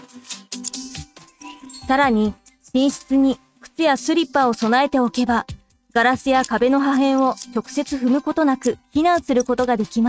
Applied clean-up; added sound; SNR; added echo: neural mask model RNNoise.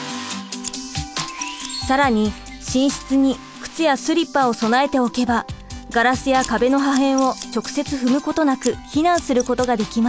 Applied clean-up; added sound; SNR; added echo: none; Scissors; 16 dB; none.